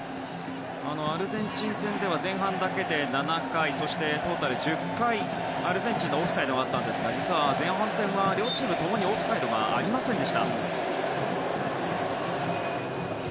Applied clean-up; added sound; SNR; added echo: none; none; none; none.